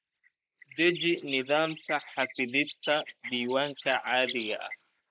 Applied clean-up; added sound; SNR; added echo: neural mask model Resemble Enhance denoiser.